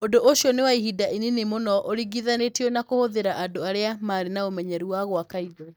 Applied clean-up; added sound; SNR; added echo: neural mask model DeepFilterNet 3.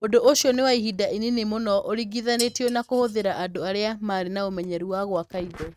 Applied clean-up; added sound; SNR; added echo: neural mask model RNNoise.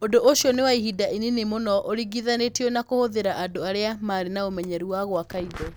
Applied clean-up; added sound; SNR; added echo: none; none; none; none.